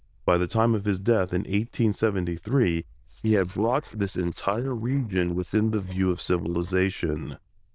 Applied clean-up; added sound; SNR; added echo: neural diffusion model UNIVERSE++.